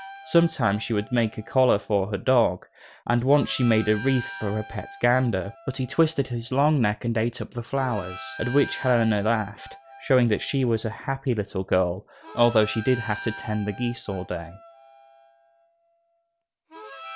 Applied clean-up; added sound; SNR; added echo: none; Harmonica; 17 dB; none.